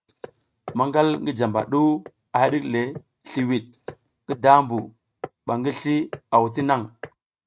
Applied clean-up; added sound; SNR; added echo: neural mask model RNNoise.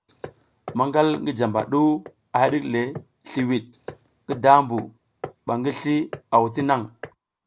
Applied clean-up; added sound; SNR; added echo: none; Hammer; 17 dB; none.